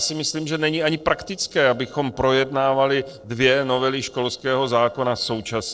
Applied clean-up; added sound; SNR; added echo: neural separator model SepFormer DNS4.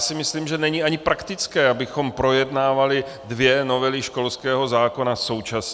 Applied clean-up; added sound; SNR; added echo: none; none; none; none.